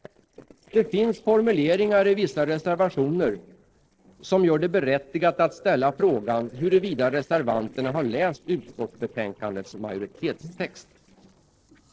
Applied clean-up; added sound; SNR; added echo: neural separator model SepFormer DNS4.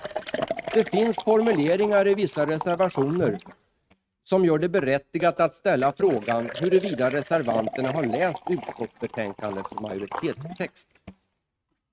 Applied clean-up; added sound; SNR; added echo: neural mask model RNNoise.